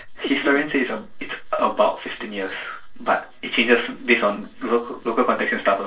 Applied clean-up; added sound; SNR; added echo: neural separator model SepFormer DNS4.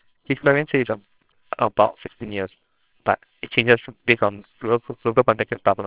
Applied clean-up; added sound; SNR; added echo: neural separator model SepFormer WHAMR!.